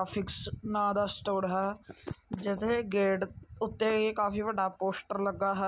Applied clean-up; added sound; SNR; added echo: none; none; none; none.